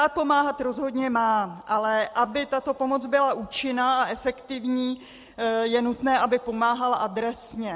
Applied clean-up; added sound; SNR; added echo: none; none; none; none.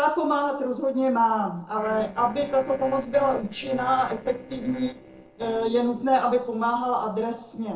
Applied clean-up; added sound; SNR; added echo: neural separator model SepFormer DNS4.